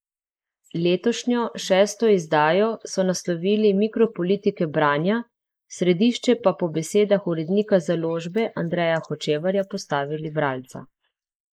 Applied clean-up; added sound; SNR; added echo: neural mask model Resemble Enhance denoiser.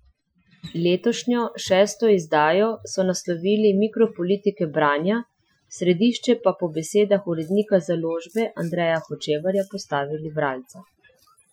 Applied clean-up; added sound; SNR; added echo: classical method Wiener filter.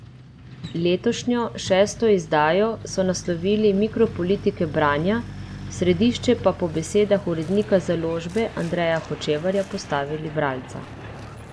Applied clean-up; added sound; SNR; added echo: none; Truck; 14 dB; none.